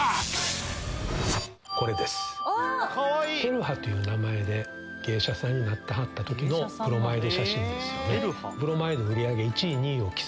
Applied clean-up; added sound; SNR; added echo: none; none; none; none.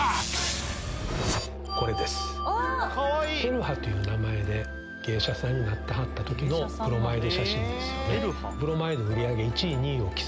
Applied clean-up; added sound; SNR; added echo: none; Musical instrument; 8 dB; none.